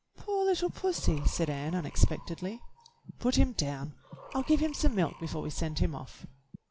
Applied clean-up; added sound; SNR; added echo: none; Breathing; 20 dB; none.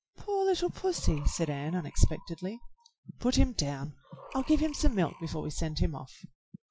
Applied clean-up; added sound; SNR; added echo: classical method Wiener filter.